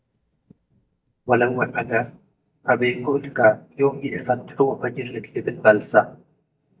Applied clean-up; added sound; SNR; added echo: neural mask model DeepFilterNet 3.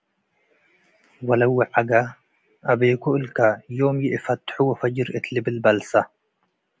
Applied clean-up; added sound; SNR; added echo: none; none; none; none.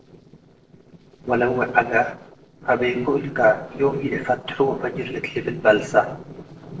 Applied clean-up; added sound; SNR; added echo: neural separator model SepFormer DNS4.